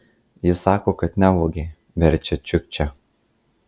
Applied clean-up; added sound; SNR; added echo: none; none; none; none.